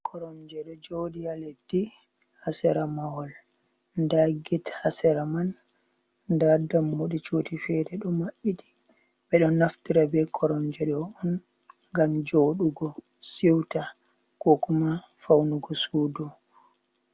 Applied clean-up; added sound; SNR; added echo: none; none; none; none.